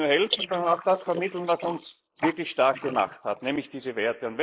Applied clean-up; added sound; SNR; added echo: neural mask model Resemble Enhance denoiser.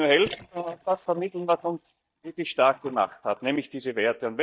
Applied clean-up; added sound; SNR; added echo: neural mask model DeepFilterNet 3.